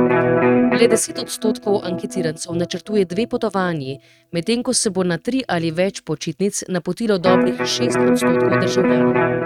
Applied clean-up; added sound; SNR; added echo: neural mask model RNNoise.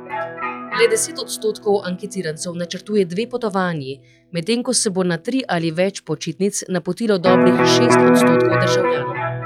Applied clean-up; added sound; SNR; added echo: classical method log-MMSE.